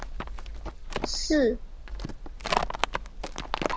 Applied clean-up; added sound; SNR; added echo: none; Livestock, farm animals, working animals; -1 dB; none.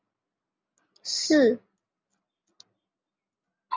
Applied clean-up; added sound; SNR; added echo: none; none; none; none.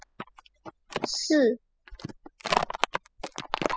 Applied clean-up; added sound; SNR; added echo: classical method spectral subtraction.